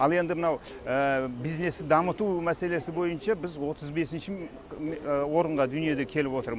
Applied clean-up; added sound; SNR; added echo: none; Subway, metro, underground; 17 dB; none.